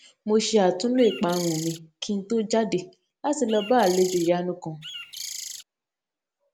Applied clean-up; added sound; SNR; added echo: none; Bird; 12 dB; none.